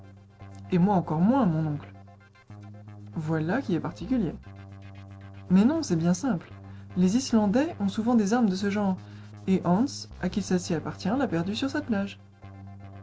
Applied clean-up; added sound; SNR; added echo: none; Keyboard (musical); 17 dB; none.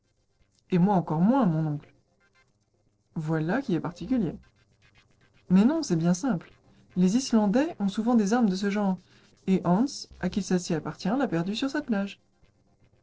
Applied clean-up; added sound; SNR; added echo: neural separator model SepFormer DNS4.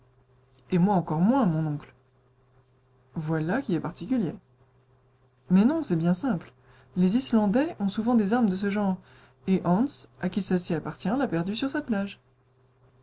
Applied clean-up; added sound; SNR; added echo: none; none; none; none.